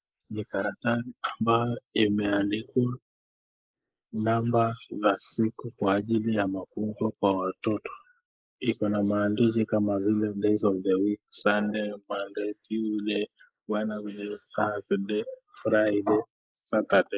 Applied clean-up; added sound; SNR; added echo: neural mask model Resemble Enhance denoiser.